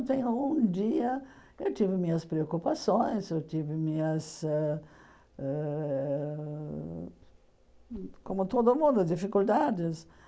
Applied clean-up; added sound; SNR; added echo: none; none; none; none.